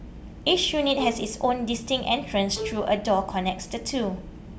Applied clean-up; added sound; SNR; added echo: none; Bowed string instrument; 13 dB; none.